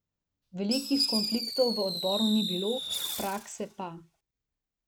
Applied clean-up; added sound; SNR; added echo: none; Fireworks; 2 dB; none.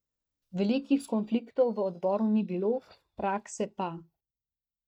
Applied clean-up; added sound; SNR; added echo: neural mask model DeepFilterNet 3.